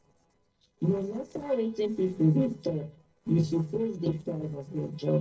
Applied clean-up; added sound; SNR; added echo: neural separator model SepFormer DNS4.